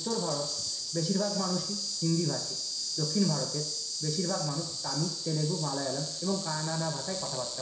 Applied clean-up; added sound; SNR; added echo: none; Insect; 2 dB; reverberation time 0.7 s.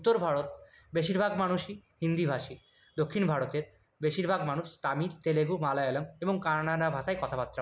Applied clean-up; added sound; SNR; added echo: none; none; none; none.